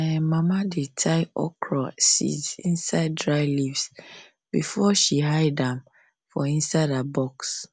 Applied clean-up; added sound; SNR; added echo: none; none; none; none.